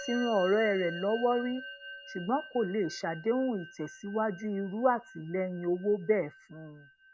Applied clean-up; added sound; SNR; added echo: none; Musical instrument; 15 dB; none.